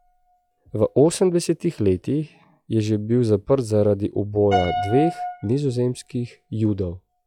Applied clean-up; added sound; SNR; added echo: classical method log-MMSE.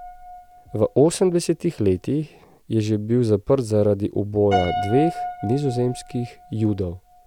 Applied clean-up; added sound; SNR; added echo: none; Piano; 11 dB; none.